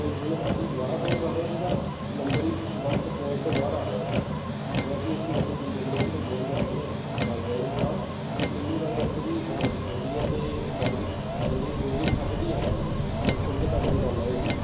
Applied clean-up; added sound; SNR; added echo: none; Motor vehicle (road); -4 dB; reverberation time 1.0 s.